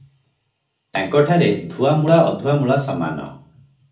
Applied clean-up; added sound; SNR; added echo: none; none; none; reverberation time 0.4 s.